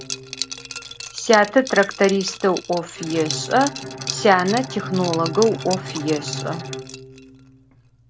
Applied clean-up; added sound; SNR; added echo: none; Liquid + Bowed string instrument; 10 dB; none.